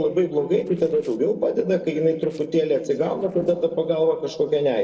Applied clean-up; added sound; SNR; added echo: neural separator model SepFormer DNS4.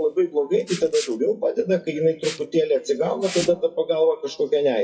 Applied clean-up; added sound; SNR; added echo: classical method WPE with log-MMSE.